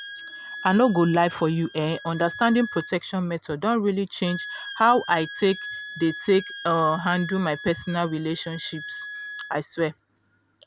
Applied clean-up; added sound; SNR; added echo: none; Wind instrument, woodwind instrument; 14 dB; none.